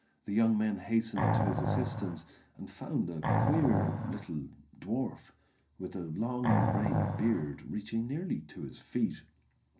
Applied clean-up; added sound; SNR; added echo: none; Animal; -2 dB; reverberation time 0.3 s.